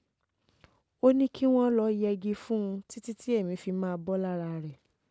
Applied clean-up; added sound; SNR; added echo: none; none; none; none.